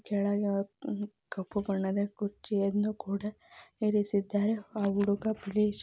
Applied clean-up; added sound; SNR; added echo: none; none; none; none.